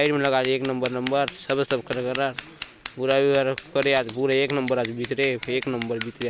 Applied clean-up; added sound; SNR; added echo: none; Scissors; 11 dB; none.